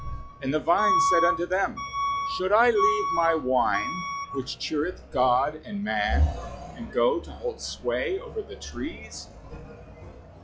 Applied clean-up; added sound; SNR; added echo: classical method log-MMSE.